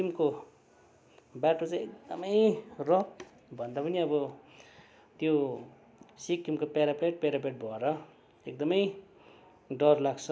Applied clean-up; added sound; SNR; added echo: none; none; none; none.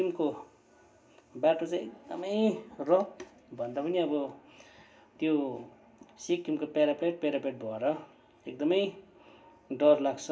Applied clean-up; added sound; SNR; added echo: none; none; none; reverberation time 0.2 s.